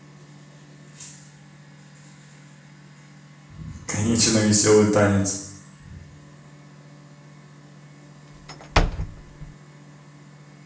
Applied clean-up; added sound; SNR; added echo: none; Slam / Wood; 1 dB; reverberation time 0.7 s.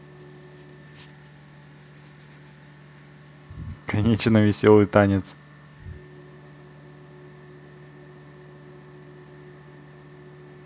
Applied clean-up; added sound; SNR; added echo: none; none; none; none.